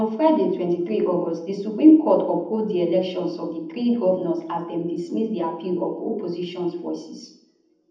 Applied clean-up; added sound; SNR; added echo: none; none; none; reverberation time 0.8 s.